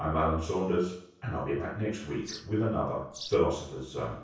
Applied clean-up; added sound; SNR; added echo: none; Bird vocalization, bird call, bird song; 16 dB; reverberation time 0.6 s.